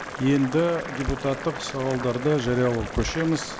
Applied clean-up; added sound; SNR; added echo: none; Boiling; 10 dB; none.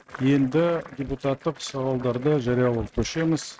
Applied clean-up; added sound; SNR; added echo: neural mask model RNNoise.